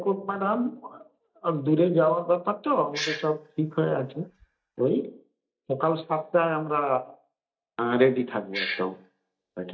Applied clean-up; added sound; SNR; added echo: neural mask model DeepFilterNet 3.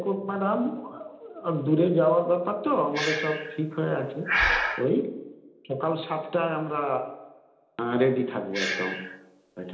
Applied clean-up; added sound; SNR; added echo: none; Breathing; 7 dB; reverberation time 0.9 s.